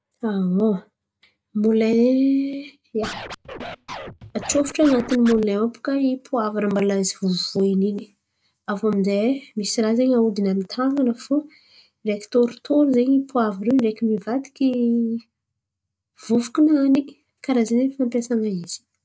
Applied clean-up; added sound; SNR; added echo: none; Scratching (performance technique); 13 dB; none.